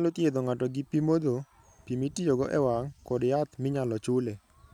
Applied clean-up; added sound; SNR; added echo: none; none; none; none.